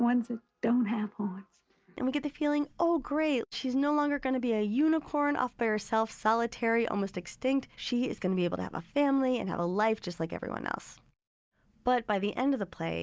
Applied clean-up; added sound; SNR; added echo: none; none; none; none.